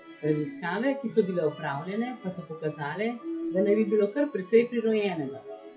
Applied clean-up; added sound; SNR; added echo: classical method WPE with log-MMSE.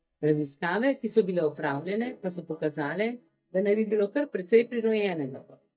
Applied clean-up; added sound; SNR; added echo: neural mask model DeepFilterNet 3.